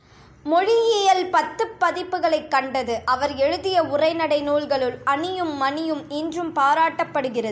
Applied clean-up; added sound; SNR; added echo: none; none; none; none.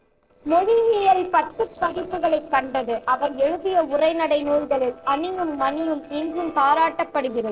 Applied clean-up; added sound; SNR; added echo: neural separator model SepFormer DNS4.